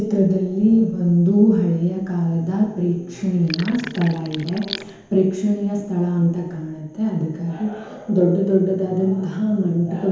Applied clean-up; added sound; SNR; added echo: none; Sink (filling or washing); 13 dB; reverberation time 1.0 s.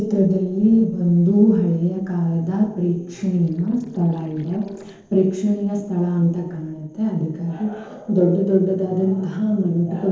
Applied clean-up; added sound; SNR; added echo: neural separator model SepFormer DNS4.